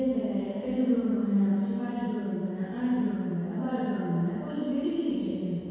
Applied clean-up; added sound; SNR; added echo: none; none; none; reverberation time 2.0 s.